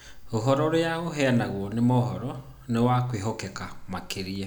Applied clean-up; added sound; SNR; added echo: none; none; none; none.